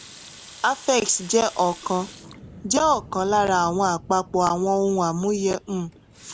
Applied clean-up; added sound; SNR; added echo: none; Water tap, faucet + Wind; 20 dB; none.